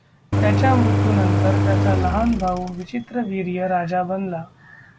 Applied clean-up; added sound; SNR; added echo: none; Engine; -4 dB; none.